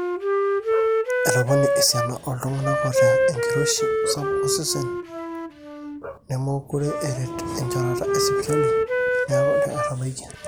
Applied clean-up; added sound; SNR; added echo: none; Wind instrument, woodwind instrument; -4 dB; none.